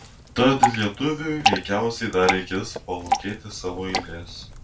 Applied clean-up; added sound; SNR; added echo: none; Drip / Water; 2 dB; reverberation time 0.2 s.